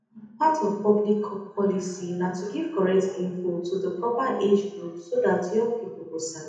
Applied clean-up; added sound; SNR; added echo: none; none; none; reverberation time 0.8 s.